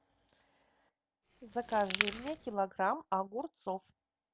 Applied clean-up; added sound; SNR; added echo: none; Crackle; -1 dB; none.